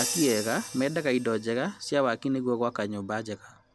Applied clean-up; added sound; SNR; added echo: none; Crash cymbal; 10 dB; none.